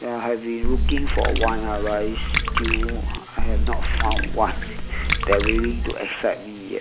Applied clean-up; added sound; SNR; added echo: none; Water / Liquid; -5 dB; none.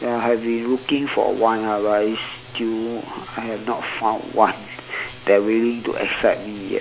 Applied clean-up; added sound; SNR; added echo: none; none; none; none.